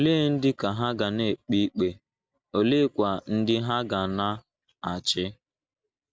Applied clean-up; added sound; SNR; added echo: none; none; none; none.